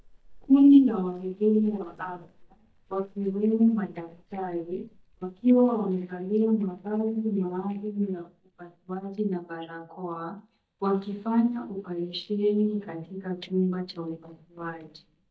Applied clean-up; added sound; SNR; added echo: neural mask model DeepFilterNet 3.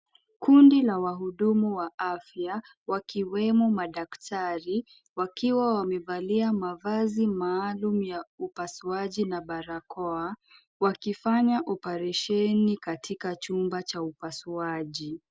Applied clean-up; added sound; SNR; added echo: none; none; none; none.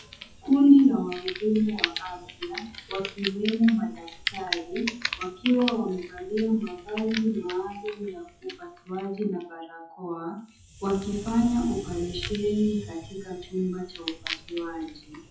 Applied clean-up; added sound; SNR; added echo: classical method WPE with log-MMSE.